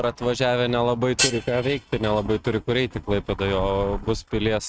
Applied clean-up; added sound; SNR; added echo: neural mask model RNNoise.